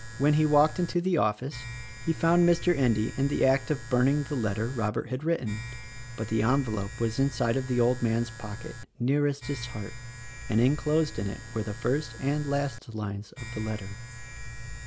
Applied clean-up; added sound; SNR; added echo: none; Domestic sounds, home sounds; 12 dB; none.